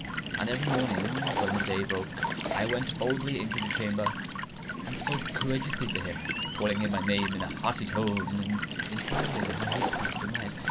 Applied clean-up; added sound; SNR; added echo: none; Walk, footsteps / Stream / Trickle, dribble / Chirp, tweet; 0 dB; none.